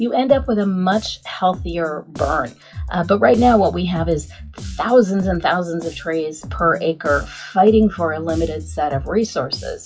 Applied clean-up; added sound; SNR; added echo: classical method WPE with log-MMSE.